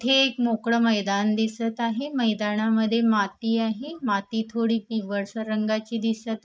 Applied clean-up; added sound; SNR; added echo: neural mask model Resemble Enhance denoiser.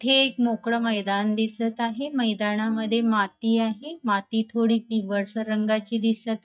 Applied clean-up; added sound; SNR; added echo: neural mask model DeepFilterNet 3.